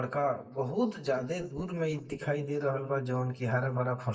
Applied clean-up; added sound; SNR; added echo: neural mask model DeepFilterNet 3.